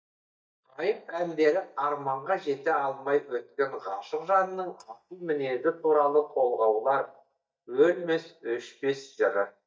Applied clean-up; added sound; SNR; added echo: neural mask model DeepFilterNet 3.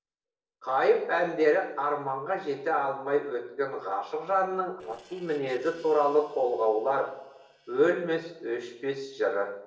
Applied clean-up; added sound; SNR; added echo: neural separator model SepFormer DNS4.